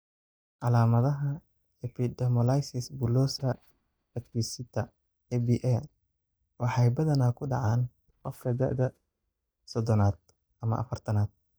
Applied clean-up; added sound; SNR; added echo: neural mask model DeepFilterNet 3.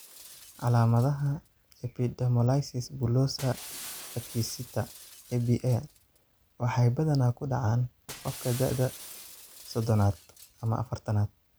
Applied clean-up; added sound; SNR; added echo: none; Shatter; 19 dB; none.